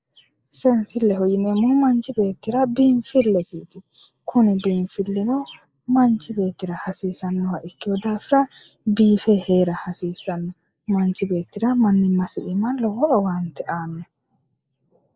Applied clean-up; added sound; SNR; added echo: neural mask model Resemble Enhance denoiser.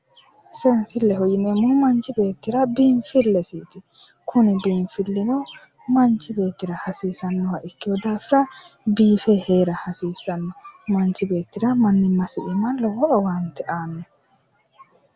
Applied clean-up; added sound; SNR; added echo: none; none; none; none.